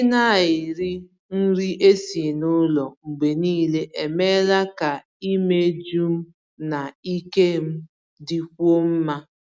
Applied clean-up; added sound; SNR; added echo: none; none; none; none.